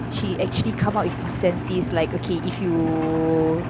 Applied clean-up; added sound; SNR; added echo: none; Engine; 5 dB; none.